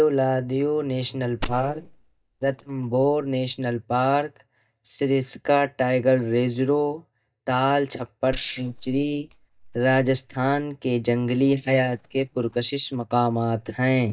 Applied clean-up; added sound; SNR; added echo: neural mask model DeepFilterNet 3.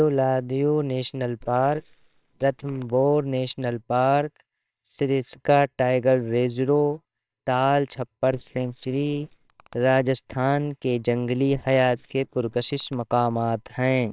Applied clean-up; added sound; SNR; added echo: neural separator model SepFormer WHAMR!.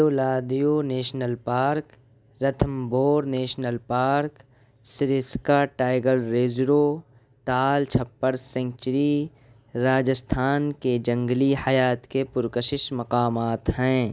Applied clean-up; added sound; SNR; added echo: none; none; none; none.